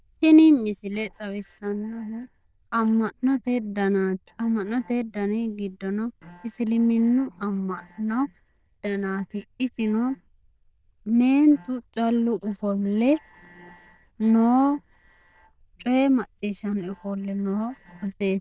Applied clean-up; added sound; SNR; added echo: neural diffusion model UNIVERSE++.